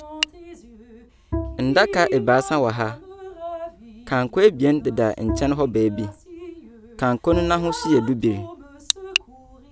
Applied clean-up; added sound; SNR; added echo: none; Drip + Bowed string instrument; 11 dB; none.